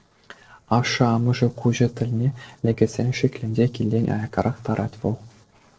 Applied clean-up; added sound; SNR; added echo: neural separator model SepFormer DNS4.